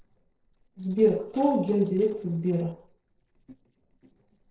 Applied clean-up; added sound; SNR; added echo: neural separator model SepFormer DNS4.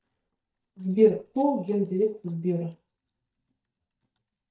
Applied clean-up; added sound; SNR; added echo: neural mask model DeepFilterNet 3.